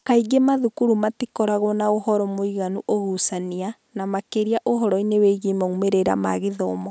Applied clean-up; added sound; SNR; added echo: none; none; none; none.